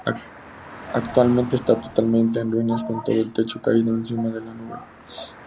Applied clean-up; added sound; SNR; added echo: none; Traffic noise, roadway noise / Car; 19 dB; none.